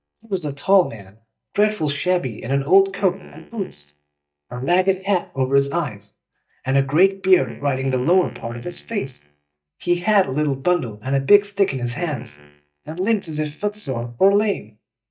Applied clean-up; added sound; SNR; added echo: neural mask model DeepFilterNet 3.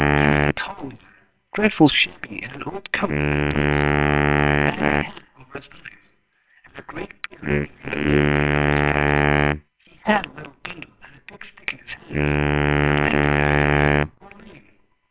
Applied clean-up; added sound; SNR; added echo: neural separator model SepFormer WHAMR!.